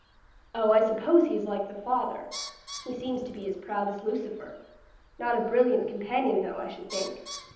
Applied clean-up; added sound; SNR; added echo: none; Bird; 18 dB; reverberation time 0.9 s.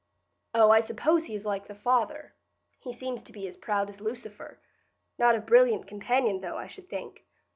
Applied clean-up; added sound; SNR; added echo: none; none; none; none.